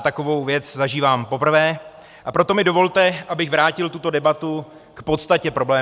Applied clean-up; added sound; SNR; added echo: none; none; none; none.